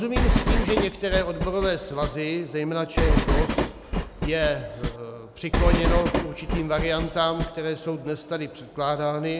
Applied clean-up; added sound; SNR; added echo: none; Train; -3 dB; none.